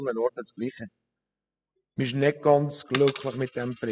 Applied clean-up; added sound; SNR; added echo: classical method spectral subtraction.